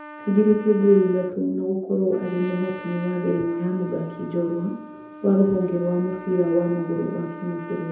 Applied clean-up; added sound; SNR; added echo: none; Trumpet; 17 dB; reverberation time 0.7 s.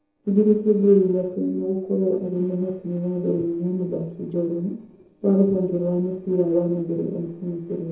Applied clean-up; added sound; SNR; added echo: neural separator model SepFormer DNS4.